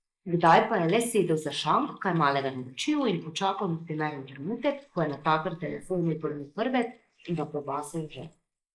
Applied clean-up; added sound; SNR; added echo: neural mask model Resemble Enhance denoiser.